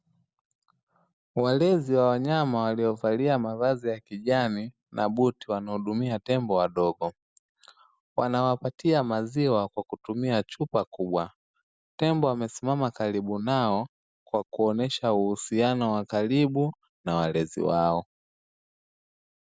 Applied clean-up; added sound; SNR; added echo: none; none; none; none.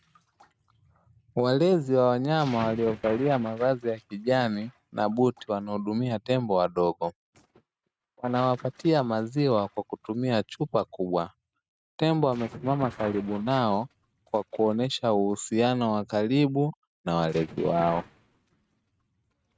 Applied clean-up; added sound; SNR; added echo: neural mask model RNNoise.